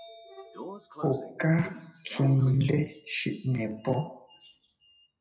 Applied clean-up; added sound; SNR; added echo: classical method WPE with log-MMSE.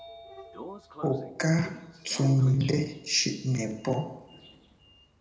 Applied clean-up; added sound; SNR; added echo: none; Sliding door; 18 dB; reverberation time 0.7 s.